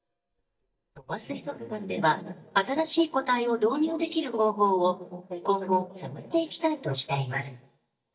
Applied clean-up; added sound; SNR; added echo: neural mask model DeepFilterNet 3.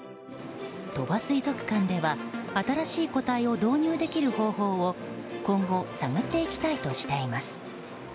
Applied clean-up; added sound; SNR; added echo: none; none; none; none.